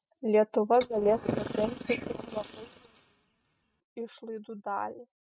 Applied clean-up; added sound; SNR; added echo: neural mask model RNNoise.